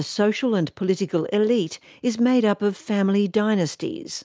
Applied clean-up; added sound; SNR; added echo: none; none; none; none.